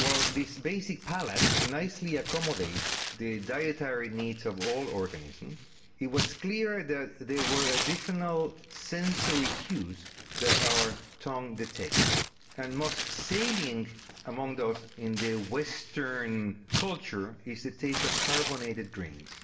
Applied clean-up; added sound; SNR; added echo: none; Tearing; 0 dB; reverberation time 1.0 s.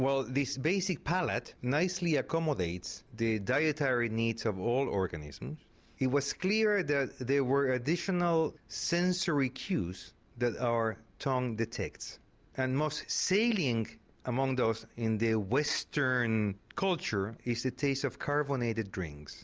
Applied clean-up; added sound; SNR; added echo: none; none; none; none.